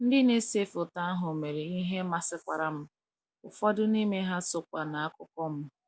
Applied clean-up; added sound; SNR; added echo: none; none; none; none.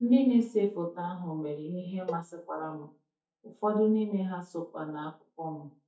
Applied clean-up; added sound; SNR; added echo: neural mask model DeepFilterNet 3.